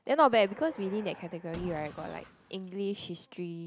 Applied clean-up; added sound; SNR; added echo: none; Car; 19 dB; none.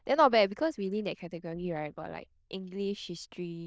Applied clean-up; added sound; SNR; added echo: neural diffusion model UNIVERSE++.